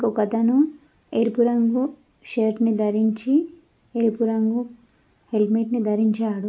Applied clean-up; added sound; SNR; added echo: none; none; none; none.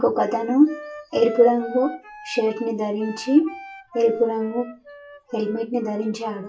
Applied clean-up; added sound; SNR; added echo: classical method WPE with log-MMSE.